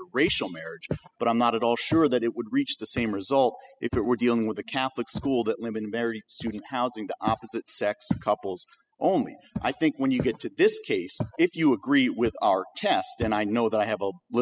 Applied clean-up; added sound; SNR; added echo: classical method spectral subtraction.